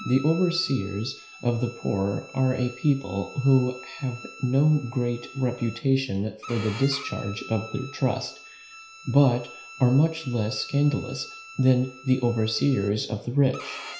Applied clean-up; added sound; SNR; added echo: none; Bowed string instrument; 18 dB; reverberation time 0.5 s.